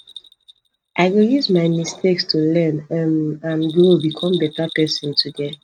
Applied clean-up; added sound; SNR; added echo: neural mask model RNNoise.